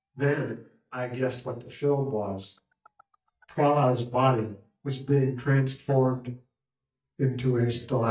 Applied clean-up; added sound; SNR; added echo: neural mask model DeepFilterNet 3.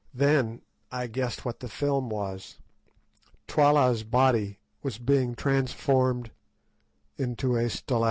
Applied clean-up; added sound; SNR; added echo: none; none; none; none.